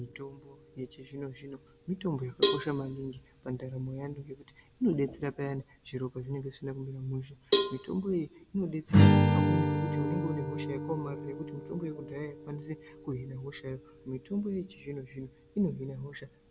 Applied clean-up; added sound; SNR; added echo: none; Cowbell + Strum; -4 dB; none.